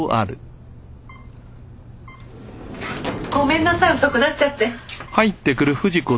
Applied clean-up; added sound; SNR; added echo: none; none; none; none.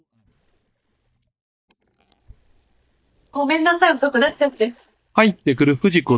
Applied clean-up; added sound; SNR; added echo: neural mask model DeepFilterNet 3.